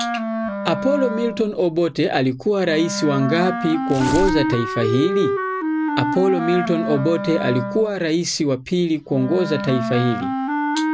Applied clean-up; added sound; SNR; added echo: none; Wind instrument, woodwind instrument + Tearing; 4 dB; none.